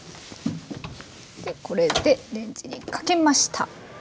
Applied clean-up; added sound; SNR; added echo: none; none; none; none.